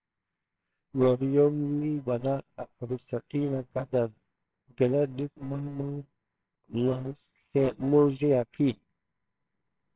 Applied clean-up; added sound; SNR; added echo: neural separator model SepFormer WHAMR!.